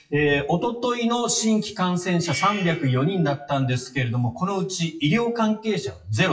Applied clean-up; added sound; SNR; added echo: classical method WPE with log-MMSE.